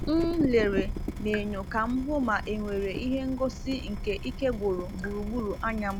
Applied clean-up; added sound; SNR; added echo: none; Drip / Water tap, faucet; 6 dB; none.